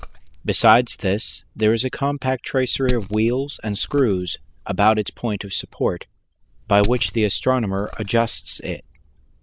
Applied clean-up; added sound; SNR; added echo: none; Glass; 11 dB; none.